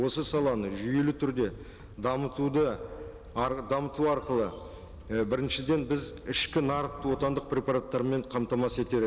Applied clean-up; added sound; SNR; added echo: none; Train; 18 dB; none.